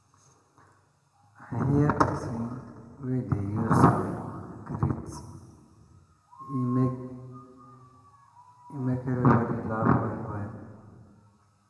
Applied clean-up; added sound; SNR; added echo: none; none; none; reverberation time 1.9 s.